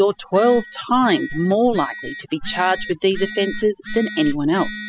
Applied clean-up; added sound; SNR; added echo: classical method spectral subtraction.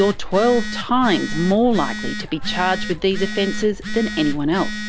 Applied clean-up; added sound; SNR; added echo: none; Telephone; 6 dB; none.